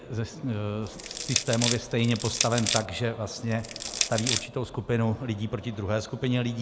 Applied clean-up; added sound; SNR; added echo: none; Crushing; 2 dB; none.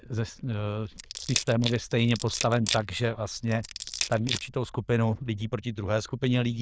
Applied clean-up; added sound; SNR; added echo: neural diffusion model UNIVERSE++.